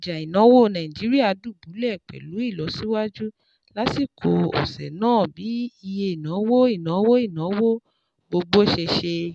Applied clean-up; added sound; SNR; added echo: none; none; none; none.